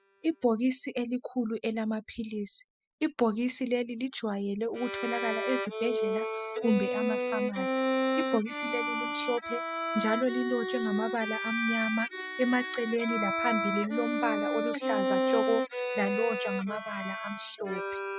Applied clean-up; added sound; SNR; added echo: classical method spectral subtraction.